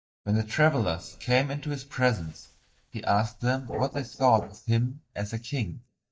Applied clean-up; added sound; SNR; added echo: neural mask model DeepFilterNet 3.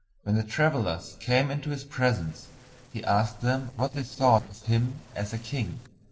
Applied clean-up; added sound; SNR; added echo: neural separator model SepFormer DNS4.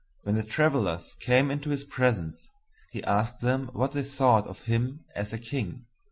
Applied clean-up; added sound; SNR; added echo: none; none; none; none.